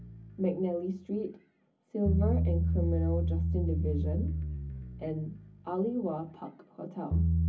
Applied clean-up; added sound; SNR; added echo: none; Bass guitar; -4 dB; reverberation time 0.3 s.